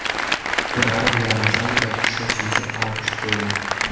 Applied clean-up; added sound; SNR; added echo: none; Applause; -4 dB; reverberation time 0.9 s.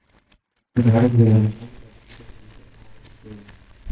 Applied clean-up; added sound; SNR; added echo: neural mask model DeepFilterNet 3.